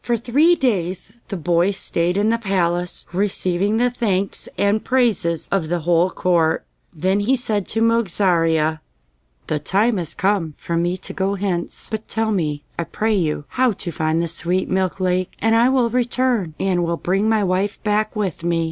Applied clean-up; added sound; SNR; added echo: none; none; none; none.